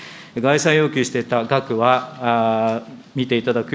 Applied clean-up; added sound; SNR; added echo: none; none; none; none.